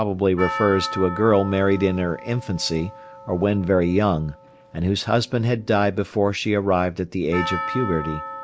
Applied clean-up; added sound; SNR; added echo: none; Percussion; 12 dB; none.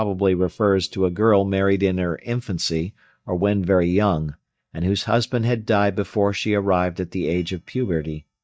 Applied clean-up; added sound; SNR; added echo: neural mask model DeepFilterNet 3.